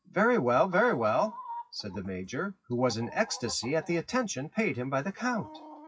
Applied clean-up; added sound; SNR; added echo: classical method WPE with log-MMSE.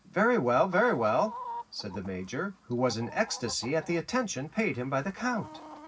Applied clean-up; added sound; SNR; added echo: none; Chicken, rooster; 16 dB; reverberation time 0.4 s.